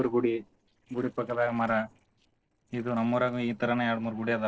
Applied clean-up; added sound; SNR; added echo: neural separator model SepFormer DNS4.